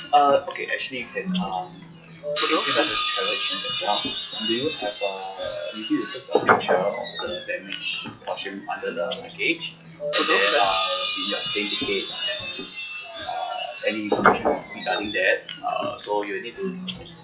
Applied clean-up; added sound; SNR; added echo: classical method WPE with log-MMSE.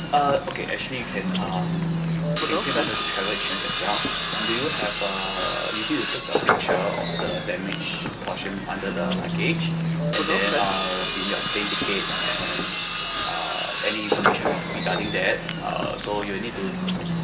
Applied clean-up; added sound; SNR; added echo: none; Tools; -2 dB; reverberation time 0.9 s.